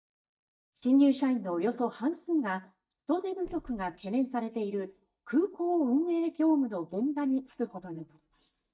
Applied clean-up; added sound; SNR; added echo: neural mask model DeepFilterNet 3.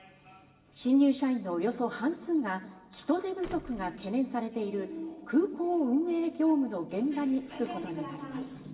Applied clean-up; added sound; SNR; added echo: none; Slam; 19 dB; reverberation time 2.5 s.